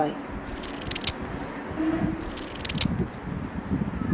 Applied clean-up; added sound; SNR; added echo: none; Scissors; 5 dB; none.